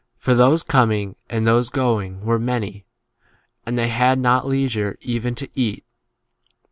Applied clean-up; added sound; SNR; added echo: none; none; none; none.